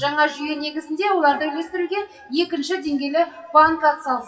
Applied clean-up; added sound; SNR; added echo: classical method WPE with log-MMSE.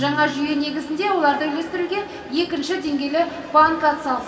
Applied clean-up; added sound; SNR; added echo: none; Acoustic guitar / Strum; 19 dB; reverberation time 2.5 s.